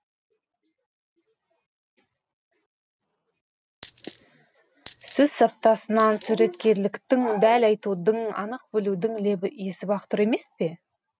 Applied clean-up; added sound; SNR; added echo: none; Coin (dropping); 12 dB; none.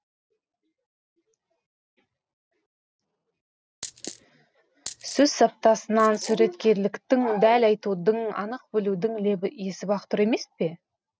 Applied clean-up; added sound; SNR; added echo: neural separator model SepFormer DNS4.